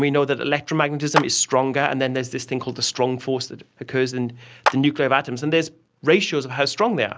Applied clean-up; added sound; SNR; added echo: none; Clapping; 7 dB; none.